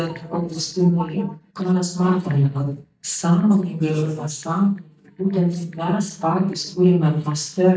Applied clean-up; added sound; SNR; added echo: neural mask model DeepFilterNet 3.